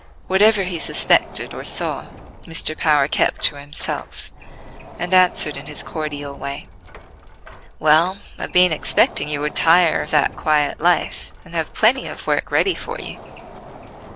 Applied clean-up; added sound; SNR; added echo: none; Door; 17 dB; none.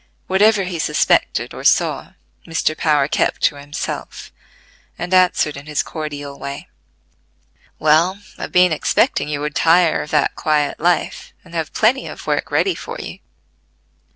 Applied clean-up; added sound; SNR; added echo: none; none; none; none.